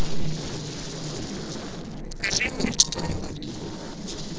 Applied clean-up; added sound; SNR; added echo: neural separator model SepFormer DNS4.